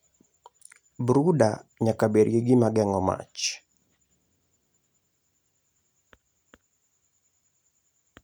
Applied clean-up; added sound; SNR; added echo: none; none; none; none.